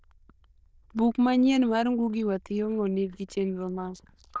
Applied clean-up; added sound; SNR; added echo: neural diffusion model UNIVERSE++.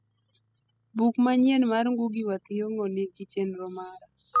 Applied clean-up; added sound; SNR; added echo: classical method spectral subtraction.